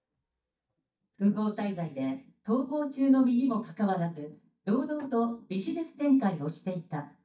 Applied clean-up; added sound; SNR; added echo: neural mask model DeepFilterNet 3.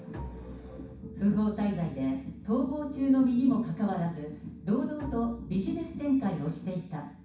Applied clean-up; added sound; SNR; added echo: none; Bowed string instrument; 19 dB; reverberation time 0.6 s.